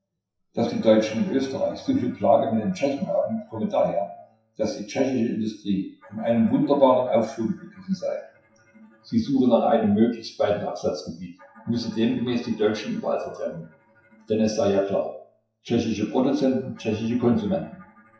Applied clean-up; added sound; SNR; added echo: classical method WPE with log-MMSE.